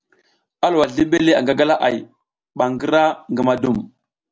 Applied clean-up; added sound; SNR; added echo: none; none; none; none.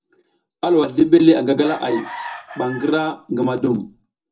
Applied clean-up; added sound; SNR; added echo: none; Chicken, rooster; 16 dB; reverberation time 0.2 s.